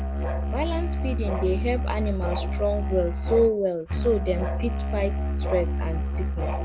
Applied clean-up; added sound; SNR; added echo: none; Musical instrument; -1 dB; none.